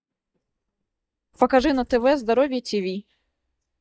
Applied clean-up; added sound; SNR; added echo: neural mask model DeepFilterNet 3.